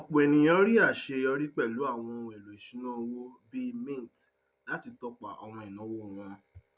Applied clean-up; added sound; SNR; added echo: none; none; none; none.